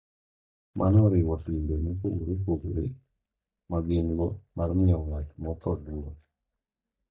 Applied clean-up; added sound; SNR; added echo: neural mask model DeepFilterNet 3.